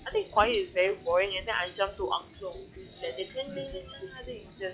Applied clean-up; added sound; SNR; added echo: classical method log-MMSE.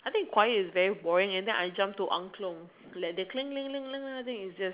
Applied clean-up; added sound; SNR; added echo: none; none; none; none.